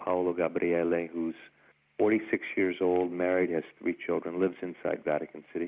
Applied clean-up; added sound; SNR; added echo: none; none; none; none.